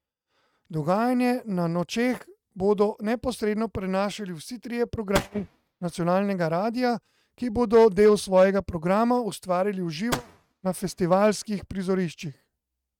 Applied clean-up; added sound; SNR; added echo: neural mask model RNNoise.